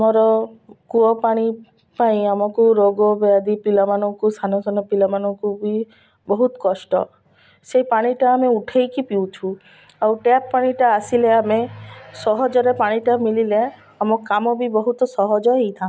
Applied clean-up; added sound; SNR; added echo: none; none; none; none.